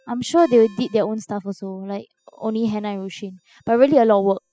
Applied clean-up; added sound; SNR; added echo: classical method spectral subtraction.